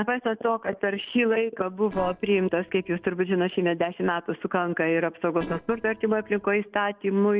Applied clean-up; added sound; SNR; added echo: neural separator model SepFormer DNS4.